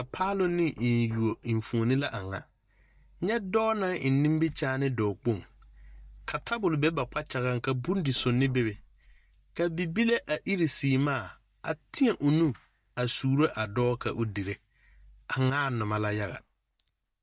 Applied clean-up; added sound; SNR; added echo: neural mask model DeepFilterNet 3.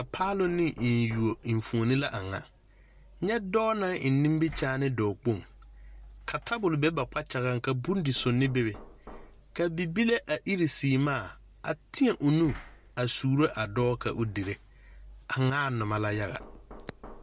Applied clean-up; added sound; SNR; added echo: none; Knock; 20 dB; none.